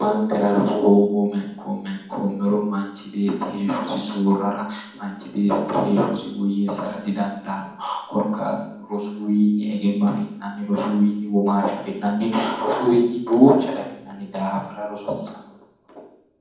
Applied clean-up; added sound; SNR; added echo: none; none; none; reverberation time 1.2 s.